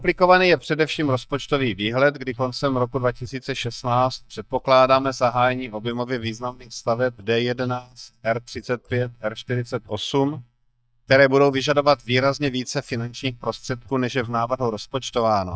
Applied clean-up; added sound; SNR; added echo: neural mask model DeepFilterNet 3.